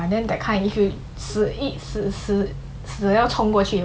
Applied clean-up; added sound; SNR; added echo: none; none; none; none.